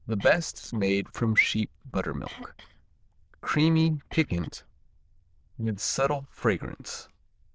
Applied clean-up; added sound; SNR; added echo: neural diffusion model UNIVERSE++.